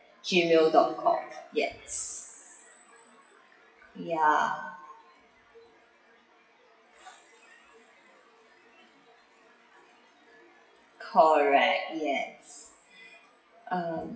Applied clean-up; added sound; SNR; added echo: classical method WPE with log-MMSE.